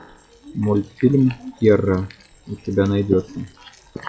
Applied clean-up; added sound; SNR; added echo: classical method log-MMSE.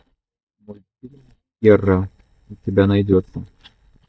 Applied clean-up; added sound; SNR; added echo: neural mask model DeepFilterNet 3.